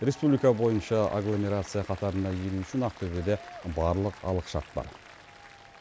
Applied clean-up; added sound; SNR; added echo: none; Applause; 19 dB; none.